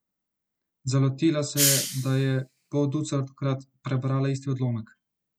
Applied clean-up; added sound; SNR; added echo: none; Hiss; 3 dB; none.